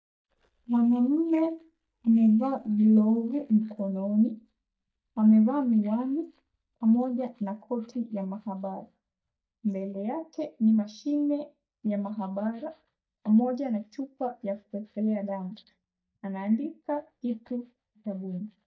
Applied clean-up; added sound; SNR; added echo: neural mask model DeepFilterNet 3.